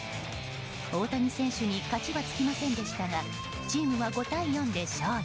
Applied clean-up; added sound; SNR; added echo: none; none; none; none.